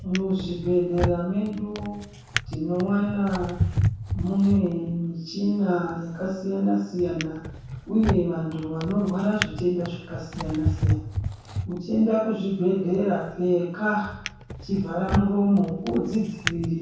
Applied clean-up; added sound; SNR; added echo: none; Drawer open or close; 6 dB; reverberation time 0.7 s.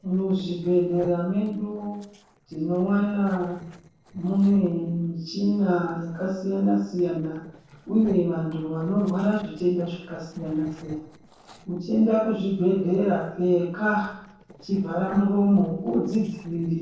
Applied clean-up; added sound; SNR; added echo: neural separator model SepFormer DNS4.